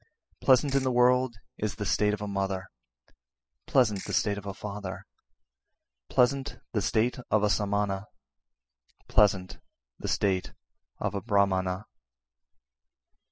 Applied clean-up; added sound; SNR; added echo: classical method spectral subtraction.